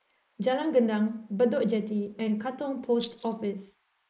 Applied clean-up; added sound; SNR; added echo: neural mask model Resemble Enhance denoiser.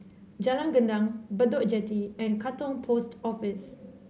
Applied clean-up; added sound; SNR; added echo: none; none; none; none.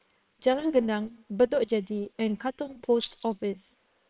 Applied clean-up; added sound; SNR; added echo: neural separator model SepFormer WHAM!.